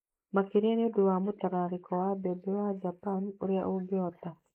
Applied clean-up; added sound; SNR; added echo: neural mask model Resemble Enhance denoiser.